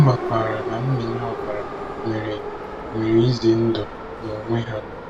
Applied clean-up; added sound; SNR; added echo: none; Subway, metro, underground; 8 dB; none.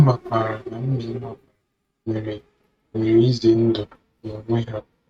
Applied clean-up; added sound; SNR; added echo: neural mask model RNNoise.